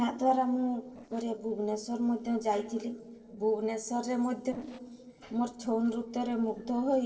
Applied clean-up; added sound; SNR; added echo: neural separator model SepFormer DNS4.